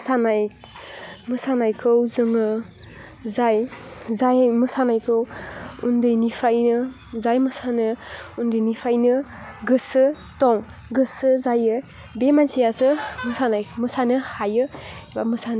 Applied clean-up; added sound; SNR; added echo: none; none; none; none.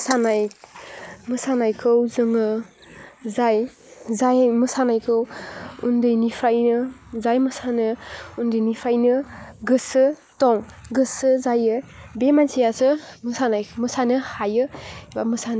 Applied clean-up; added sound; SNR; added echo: neural mask model Resemble Enhance denoiser.